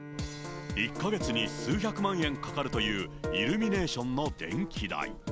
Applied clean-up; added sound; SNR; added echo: none; Bowed string instrument; 13 dB; none.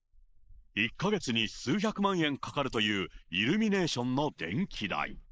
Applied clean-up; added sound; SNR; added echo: neural mask model Resemble Enhance denoiser.